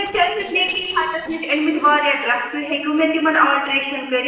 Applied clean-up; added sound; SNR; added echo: neural separator model SepFormer DNS4.